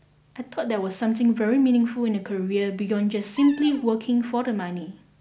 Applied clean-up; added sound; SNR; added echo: none; Cupboard open or close; 17 dB; none.